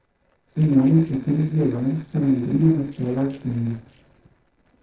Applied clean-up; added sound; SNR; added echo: neural separator model SepFormer DNS4.